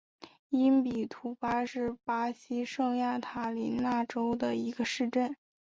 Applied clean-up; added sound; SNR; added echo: none; none; none; none.